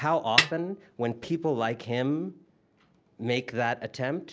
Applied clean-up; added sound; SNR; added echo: none; Snare drum; -2 dB; none.